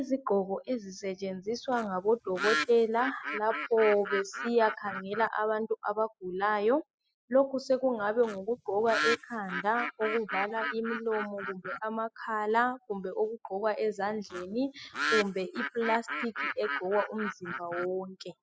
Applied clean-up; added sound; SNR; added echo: classical method spectral subtraction.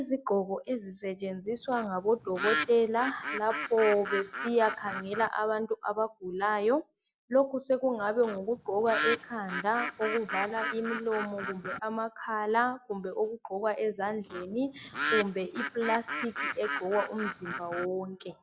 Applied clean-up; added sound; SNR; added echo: none; Bird; 5 dB; none.